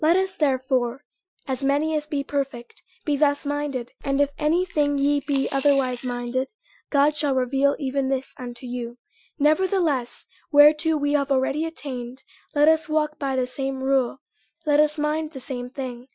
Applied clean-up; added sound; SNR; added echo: classical method Wiener filter.